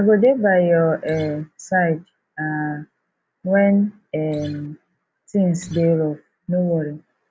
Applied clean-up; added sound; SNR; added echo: none; Acoustic guitar; 18 dB; none.